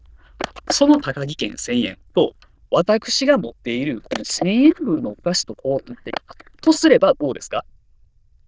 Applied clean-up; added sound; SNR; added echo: neural diffusion model UNIVERSE++.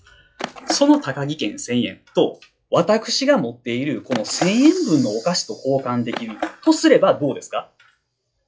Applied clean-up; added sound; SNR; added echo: classical method log-MMSE.